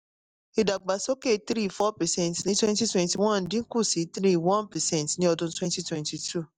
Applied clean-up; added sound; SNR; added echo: neural mask model DeepFilterNet 3.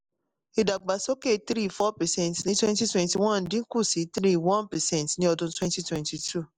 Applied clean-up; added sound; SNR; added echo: neural mask model Resemble Enhance denoiser.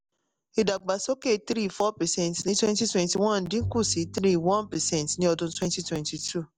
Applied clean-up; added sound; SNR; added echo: none; Bowed string instrument; 14 dB; none.